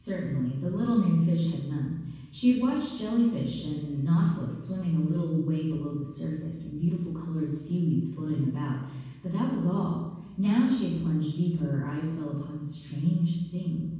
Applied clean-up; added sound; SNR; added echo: none; none; none; reverberation time 1.2 s.